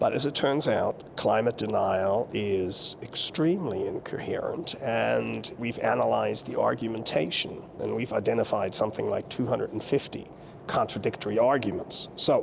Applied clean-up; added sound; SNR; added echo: none; none; none; none.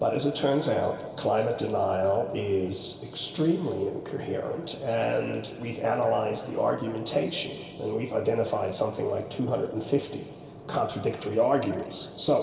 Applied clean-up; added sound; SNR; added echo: none; none; none; reverberation time 2.2 s.